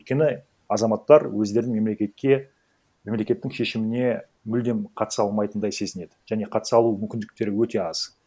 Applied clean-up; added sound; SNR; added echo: none; none; none; none.